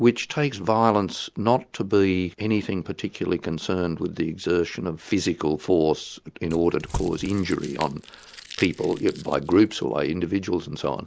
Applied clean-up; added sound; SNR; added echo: none; Crumpling, crinkling / Crushing; 15 dB; none.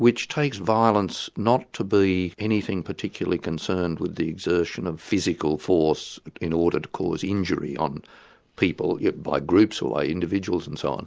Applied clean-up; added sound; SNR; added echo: none; none; none; none.